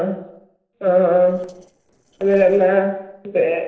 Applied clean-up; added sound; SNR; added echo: neural separator model SepFormer DNS4.